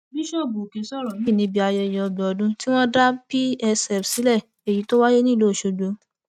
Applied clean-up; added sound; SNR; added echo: neural mask model RNNoise.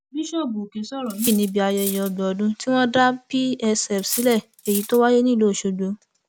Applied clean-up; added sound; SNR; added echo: none; Cutlery, silverware; 11 dB; none.